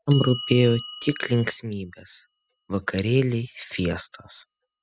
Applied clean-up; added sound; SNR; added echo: classical method spectral subtraction.